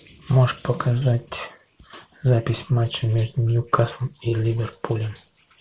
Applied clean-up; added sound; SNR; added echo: none; none; none; none.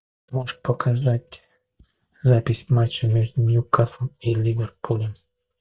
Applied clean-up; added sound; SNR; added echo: neural mask model DeepFilterNet 3.